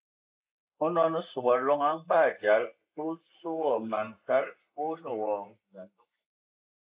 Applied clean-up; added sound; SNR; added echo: neural mask model Resemble Enhance denoiser.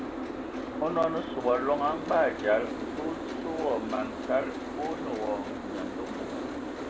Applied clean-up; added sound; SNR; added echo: none; Boat, Water vehicle; 4 dB; none.